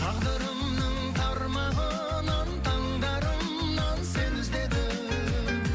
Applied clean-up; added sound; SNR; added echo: none; none; none; none.